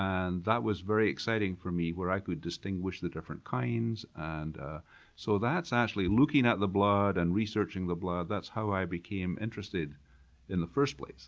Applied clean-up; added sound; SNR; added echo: none; none; none; none.